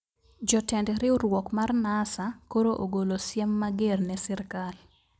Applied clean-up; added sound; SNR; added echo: none; none; none; none.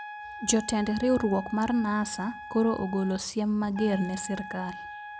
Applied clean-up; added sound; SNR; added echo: none; Trumpet; 13 dB; none.